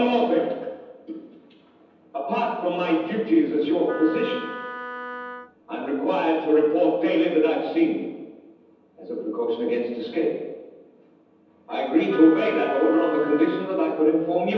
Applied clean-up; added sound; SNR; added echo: none; Wind instrument, woodwind instrument; 12 dB; reverberation time 1.1 s.